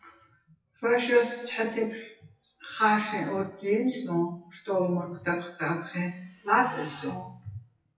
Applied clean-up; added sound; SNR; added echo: classical method WPE with log-MMSE.